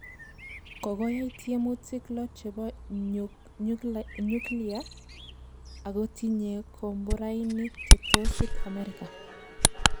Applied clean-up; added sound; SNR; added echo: none; Bird vocalization, bird call, bird song; -4 dB; none.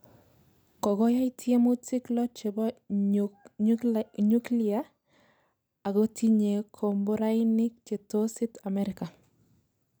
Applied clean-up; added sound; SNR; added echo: none; none; none; none.